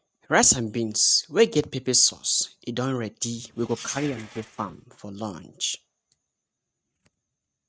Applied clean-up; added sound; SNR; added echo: neural mask model RNNoise.